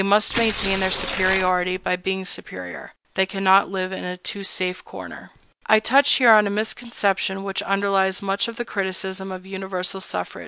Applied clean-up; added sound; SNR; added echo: none; Tearing; 6 dB; none.